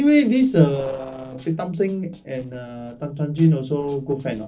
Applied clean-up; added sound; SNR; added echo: neural separator model SepFormer DNS4.